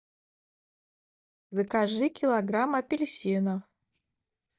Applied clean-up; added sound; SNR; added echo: neural mask model DeepFilterNet 3.